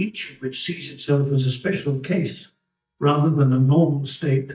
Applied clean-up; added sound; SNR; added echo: neural mask model DeepFilterNet 3.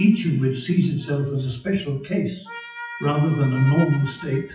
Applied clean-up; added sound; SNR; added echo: classical method WPE with log-MMSE.